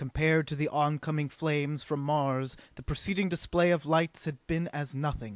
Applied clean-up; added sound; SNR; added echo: none; none; none; none.